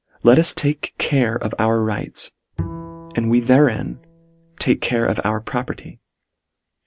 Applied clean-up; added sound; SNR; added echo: none; Bowed string instrument; 14 dB; none.